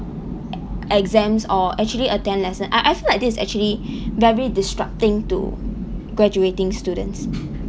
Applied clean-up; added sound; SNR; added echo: none; none; none; none.